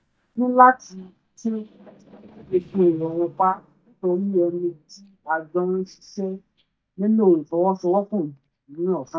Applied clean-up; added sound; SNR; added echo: neural mask model DeepFilterNet 3.